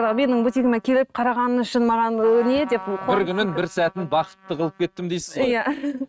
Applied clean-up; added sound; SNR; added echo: neural mask model RNNoise.